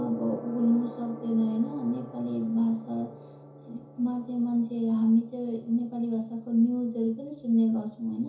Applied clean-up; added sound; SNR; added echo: none; Gong; 17 dB; reverberation time 0.7 s.